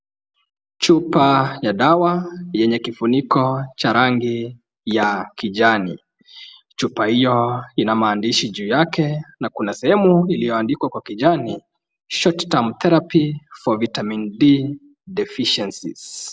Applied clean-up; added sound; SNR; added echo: none; none; none; none.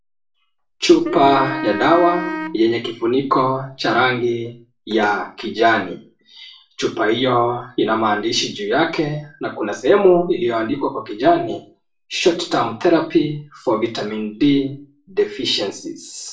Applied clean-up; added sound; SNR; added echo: none; Wind instrument, woodwind instrument; 9 dB; reverberation time 0.3 s.